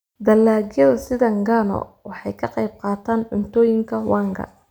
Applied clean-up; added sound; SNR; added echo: none; none; none; none.